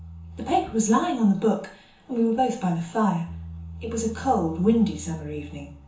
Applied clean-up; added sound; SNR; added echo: none; Bass guitar; 17 dB; reverberation time 0.7 s.